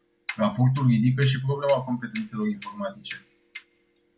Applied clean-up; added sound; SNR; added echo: none; Clock; 19 dB; none.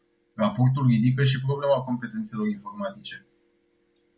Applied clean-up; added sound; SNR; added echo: none; none; none; none.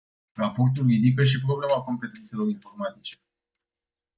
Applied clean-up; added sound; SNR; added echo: neural mask model DeepFilterNet 3.